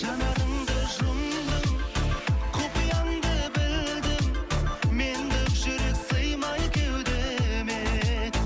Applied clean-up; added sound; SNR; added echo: none; none; none; none.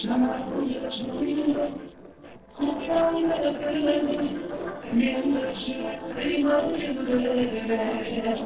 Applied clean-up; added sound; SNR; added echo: neural separator model SepFormer DNS4.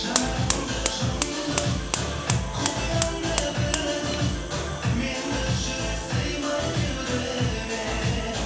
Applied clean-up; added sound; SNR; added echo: none; Fire; 8 dB; reverberation time 0.7 s.